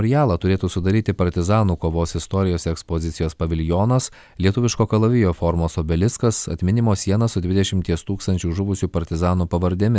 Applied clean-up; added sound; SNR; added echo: none; none; none; none.